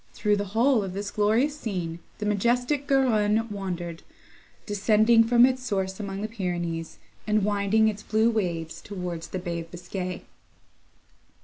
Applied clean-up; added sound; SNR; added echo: none; none; none; none.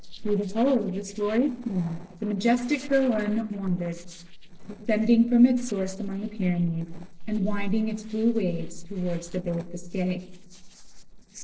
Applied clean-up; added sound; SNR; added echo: neural separator model SepFormer DNS4.